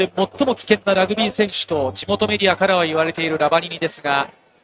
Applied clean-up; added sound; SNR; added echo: neural mask model RNNoise.